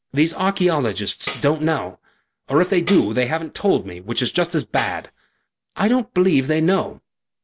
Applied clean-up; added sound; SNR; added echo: none; Tambourine; 17 dB; none.